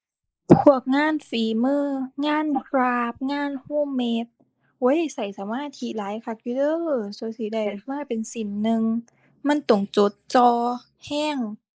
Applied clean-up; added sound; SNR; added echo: neural mask model Resemble Enhance denoiser.